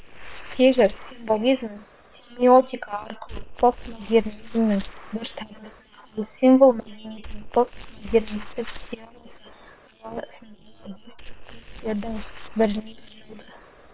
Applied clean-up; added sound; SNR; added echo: neural separator model SepFormer WHAM!.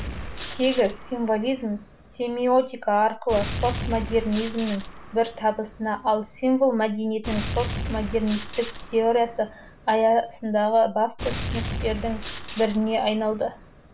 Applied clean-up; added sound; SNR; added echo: none; Gunshot, gunfire; 10 dB; none.